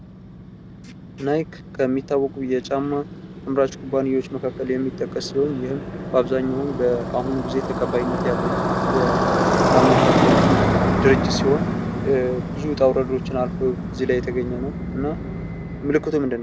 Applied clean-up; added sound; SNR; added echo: none; Motorcycle; 0 dB; none.